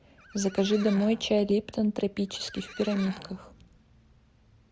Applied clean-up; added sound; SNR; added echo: none; Livestock, farm animals, working animals; 17 dB; none.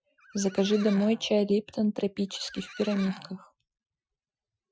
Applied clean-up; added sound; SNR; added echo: classical method Wiener filter.